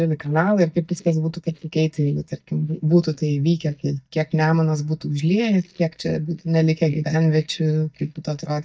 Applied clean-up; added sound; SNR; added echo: neural mask model DeepFilterNet 3.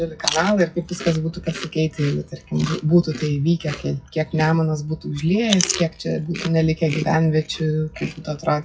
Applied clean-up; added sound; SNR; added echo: classical method WPE with log-MMSE.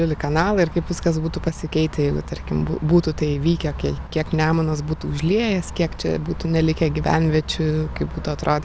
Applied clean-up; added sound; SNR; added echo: none; none; none; none.